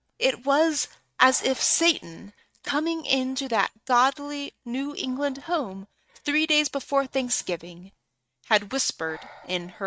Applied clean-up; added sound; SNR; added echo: neural mask model RNNoise.